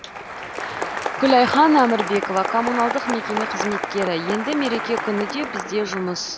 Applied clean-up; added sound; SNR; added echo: none; Applause; 5 dB; none.